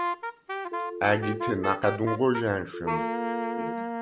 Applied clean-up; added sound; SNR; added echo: none; Wind instrument, woodwind instrument + Telephone; 2 dB; none.